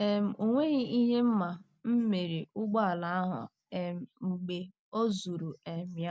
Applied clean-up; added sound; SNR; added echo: none; none; none; none.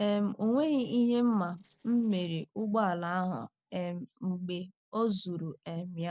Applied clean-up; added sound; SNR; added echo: neural separator model SepFormer DNS4.